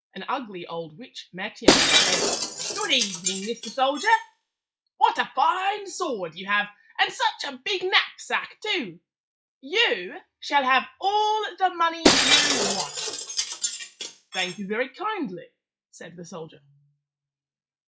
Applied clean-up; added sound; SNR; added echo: classical method log-MMSE.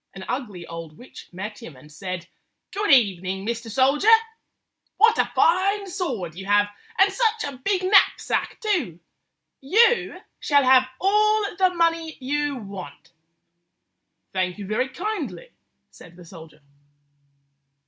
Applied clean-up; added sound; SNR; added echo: none; none; none; none.